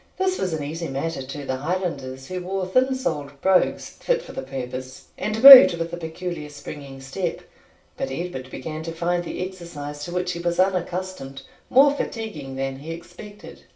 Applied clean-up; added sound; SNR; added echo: none; none; none; reverberation time 0.2 s.